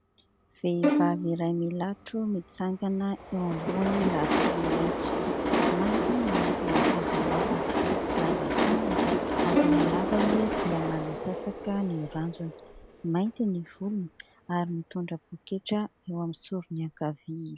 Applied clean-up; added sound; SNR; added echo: none; Bowed string instrument + Train; -2 dB; none.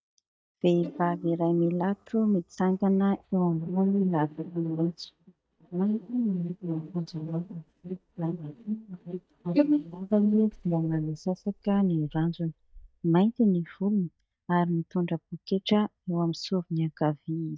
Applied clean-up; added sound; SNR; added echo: neural mask model DeepFilterNet 3.